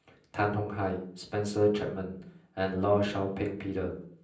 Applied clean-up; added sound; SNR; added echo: none; none; none; reverberation time 0.6 s.